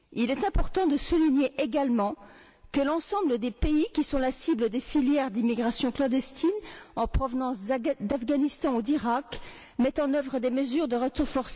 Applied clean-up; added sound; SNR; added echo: none; none; none; none.